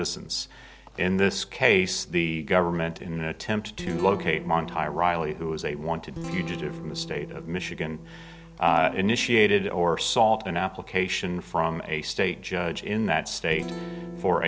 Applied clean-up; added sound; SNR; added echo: none; Guitar; 14 dB; none.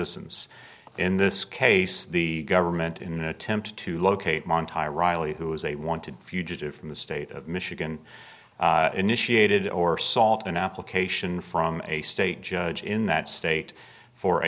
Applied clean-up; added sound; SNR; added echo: none; none; none; none.